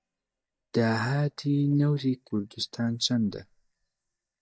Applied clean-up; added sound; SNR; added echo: neural mask model DeepFilterNet 3.